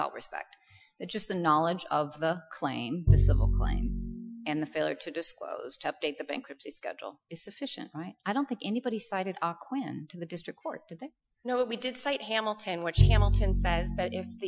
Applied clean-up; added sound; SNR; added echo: classical method Wiener filter.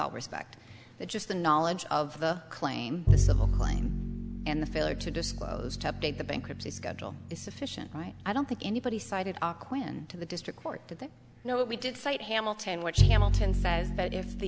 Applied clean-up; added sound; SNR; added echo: none; Bowed string instrument; -2 dB; none.